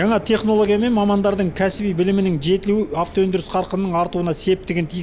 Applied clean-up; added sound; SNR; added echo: none; none; none; none.